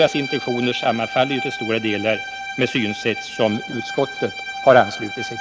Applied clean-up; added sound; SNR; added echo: none; Bowed string instrument; 10 dB; none.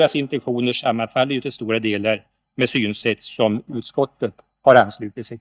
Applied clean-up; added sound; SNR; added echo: neural mask model DeepFilterNet 3.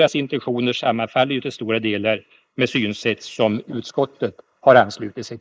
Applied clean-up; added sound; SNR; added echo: neural mask model Resemble Enhance denoiser.